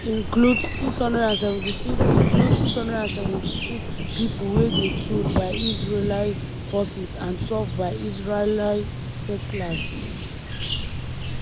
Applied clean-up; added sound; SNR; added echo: none; Thunder + Chirp, tweet; 1 dB; none.